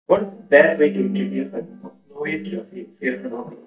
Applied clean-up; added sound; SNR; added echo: neural mask model DeepFilterNet 3.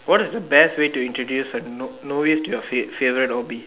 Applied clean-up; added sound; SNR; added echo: none; none; none; none.